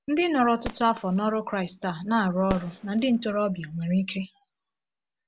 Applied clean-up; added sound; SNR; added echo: none; Fireworks; 15 dB; none.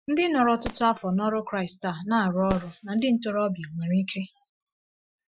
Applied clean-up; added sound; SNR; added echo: classical method Wiener filter.